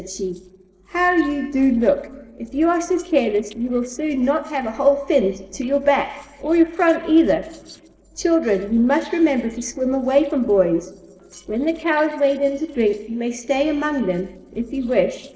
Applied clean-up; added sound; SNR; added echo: neural separator model SepFormer DNS4.